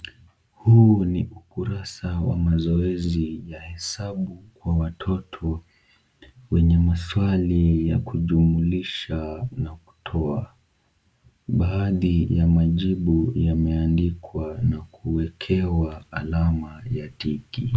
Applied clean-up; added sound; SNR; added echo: none; none; none; none.